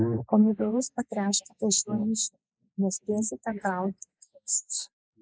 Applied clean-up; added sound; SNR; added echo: neural mask model Resemble Enhance denoiser.